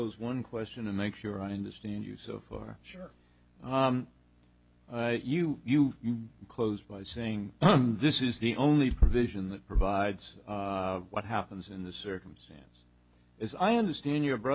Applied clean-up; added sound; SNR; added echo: none; Bass drum; 14 dB; none.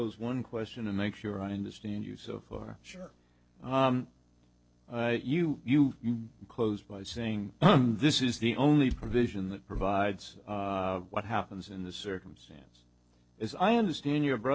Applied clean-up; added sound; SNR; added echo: neural separator model SepFormer DNS4.